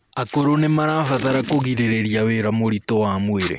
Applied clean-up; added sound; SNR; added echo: none; Packing tape, duct tape; 17 dB; none.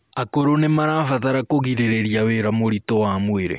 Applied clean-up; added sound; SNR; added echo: none; none; none; none.